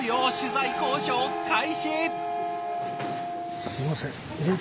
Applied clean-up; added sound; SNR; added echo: none; none; none; none.